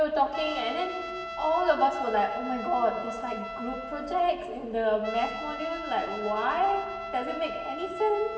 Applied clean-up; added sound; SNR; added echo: none; Trumpet; 9 dB; reverberation time 1.2 s.